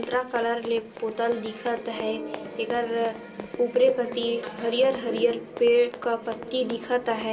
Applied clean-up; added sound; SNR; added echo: none; Run; 16 dB; reverberation time 0.2 s.